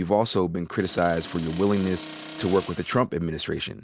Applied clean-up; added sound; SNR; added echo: none; Accelerating, revving, vroom; 13 dB; none.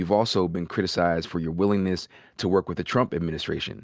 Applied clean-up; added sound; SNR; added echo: none; none; none; none.